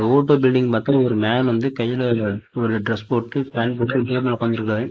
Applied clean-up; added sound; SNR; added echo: neural mask model Resemble Enhance denoiser.